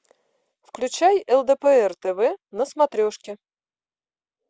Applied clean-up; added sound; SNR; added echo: none; none; none; none.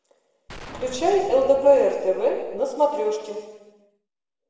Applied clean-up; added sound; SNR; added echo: none; Gunshot, gunfire; 19 dB; reverberation time 1.2 s.